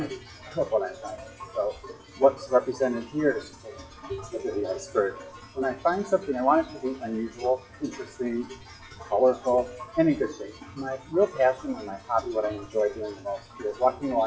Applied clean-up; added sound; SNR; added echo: classical method WPE with log-MMSE.